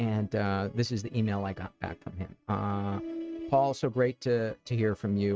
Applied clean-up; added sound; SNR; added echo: neural mask model RNNoise.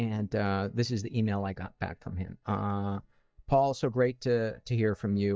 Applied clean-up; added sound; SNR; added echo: neural mask model DeepFilterNet 3.